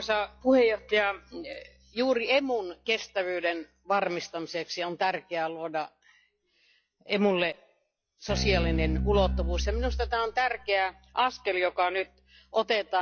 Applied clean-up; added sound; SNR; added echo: classical method log-MMSE.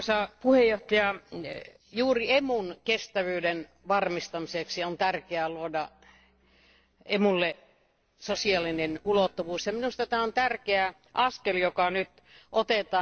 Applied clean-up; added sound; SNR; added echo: neural separator model SepFormer DNS4.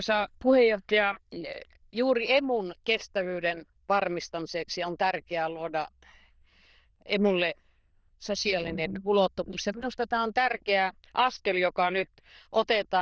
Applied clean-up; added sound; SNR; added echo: neural diffusion model UNIVERSE++.